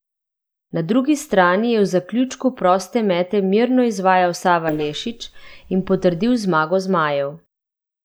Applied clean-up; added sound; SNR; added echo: neural mask model Resemble Enhance denoiser.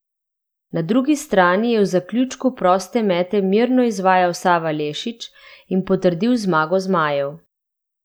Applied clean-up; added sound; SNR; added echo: none; none; none; none.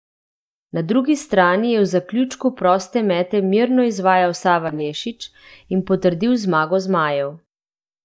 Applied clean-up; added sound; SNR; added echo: neural mask model DeepFilterNet 3.